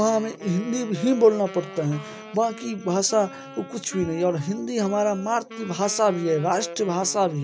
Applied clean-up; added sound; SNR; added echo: none; Wind instrument, woodwind instrument; 16 dB; none.